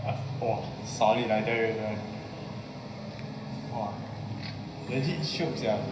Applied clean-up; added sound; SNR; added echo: none; none; none; reverberation time 0.5 s.